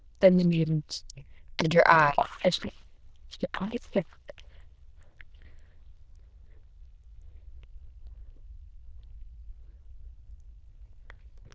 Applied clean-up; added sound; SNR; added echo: neural diffusion model UNIVERSE++.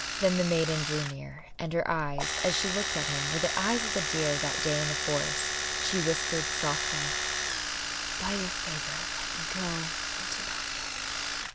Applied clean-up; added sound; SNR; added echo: none; Domestic sounds, home sounds; -1 dB; none.